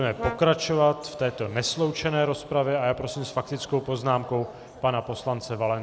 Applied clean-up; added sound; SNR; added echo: none; Brass instrument; 14 dB; none.